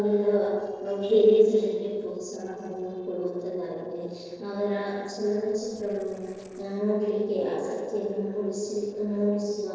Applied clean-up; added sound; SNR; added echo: neural separator model SepFormer DNS4.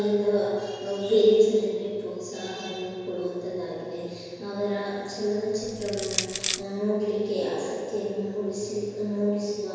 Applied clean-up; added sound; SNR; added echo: none; Crushing; 4 dB; reverberation time 1.9 s.